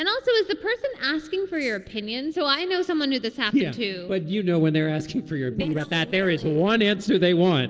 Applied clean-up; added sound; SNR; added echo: neural separator model SepFormer DNS4.